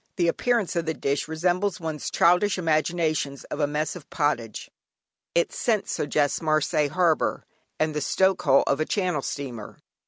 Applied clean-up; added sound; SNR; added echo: none; none; none; none.